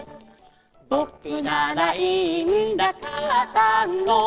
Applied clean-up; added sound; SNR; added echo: neural separator model SepFormer DNS4.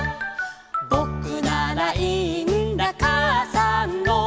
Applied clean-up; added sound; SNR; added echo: none; none; none; none.